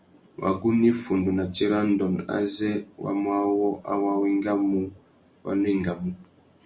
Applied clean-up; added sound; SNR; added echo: none; none; none; none.